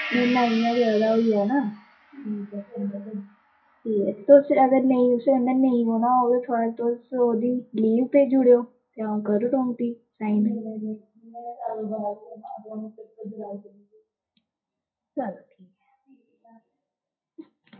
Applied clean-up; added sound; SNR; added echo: classical method WPE with log-MMSE.